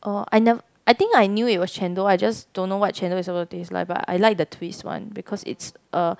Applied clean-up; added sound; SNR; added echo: none; none; none; none.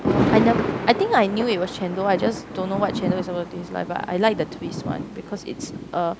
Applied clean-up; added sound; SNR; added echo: none; Thunder; 3 dB; none.